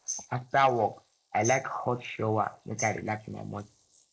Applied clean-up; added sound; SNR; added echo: neural mask model Resemble Enhance denoiser.